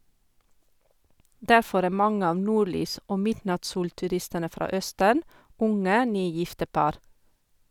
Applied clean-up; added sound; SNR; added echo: none; none; none; none.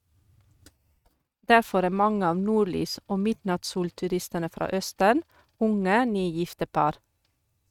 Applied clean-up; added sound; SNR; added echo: neural mask model RNNoise.